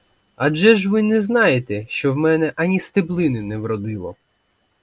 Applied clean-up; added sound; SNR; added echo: none; none; none; none.